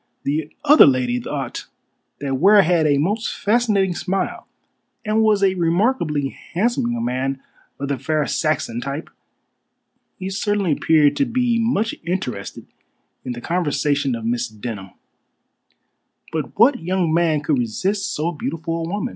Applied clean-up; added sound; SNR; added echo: none; none; none; none.